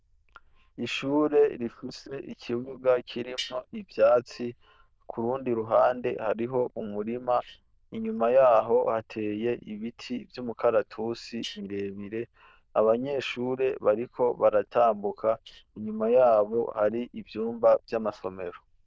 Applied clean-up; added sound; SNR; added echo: neural diffusion model UNIVERSE++.